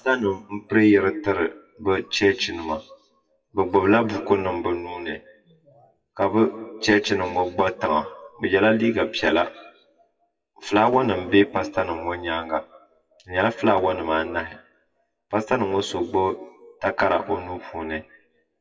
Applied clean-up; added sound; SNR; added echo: classical method WPE with log-MMSE.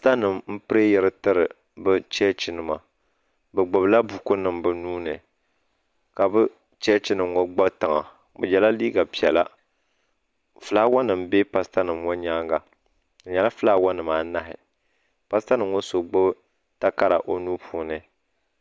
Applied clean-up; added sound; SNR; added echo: none; none; none; none.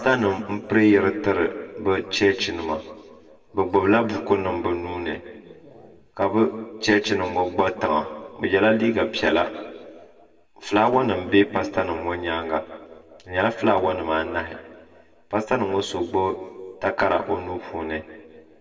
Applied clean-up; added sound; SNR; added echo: none; Dog; 19 dB; reverberation time 1.4 s.